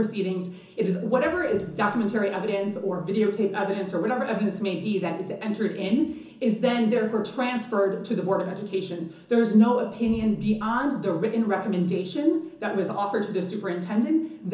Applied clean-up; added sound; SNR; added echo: none; none; none; reverberation time 0.7 s.